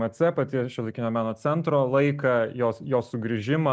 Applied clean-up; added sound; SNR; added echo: none; none; none; none.